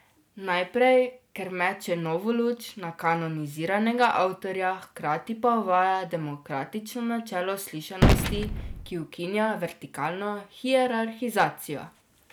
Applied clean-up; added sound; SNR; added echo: none; Gunshot, gunfire; 0 dB; none.